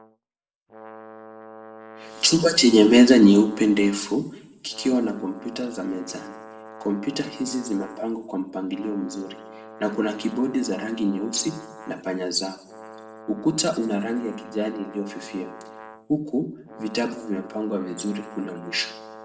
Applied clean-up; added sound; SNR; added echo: none; Brass instrument; 18 dB; reverberation time 0.6 s.